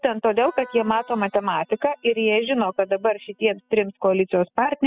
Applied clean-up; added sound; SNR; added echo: classical method spectral subtraction.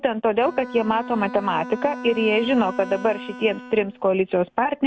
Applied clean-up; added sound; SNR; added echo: none; Bowed string instrument; 14 dB; none.